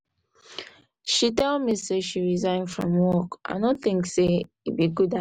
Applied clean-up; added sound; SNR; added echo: none; none; none; none.